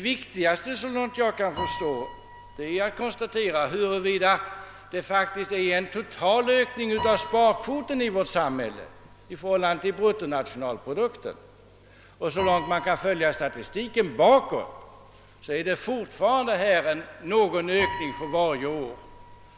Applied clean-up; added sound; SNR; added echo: none; Piano; 16 dB; none.